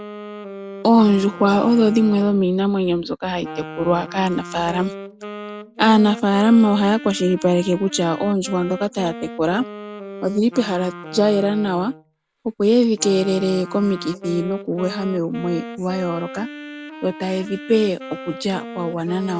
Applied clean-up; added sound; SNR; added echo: none; Wind instrument, woodwind instrument; 14 dB; none.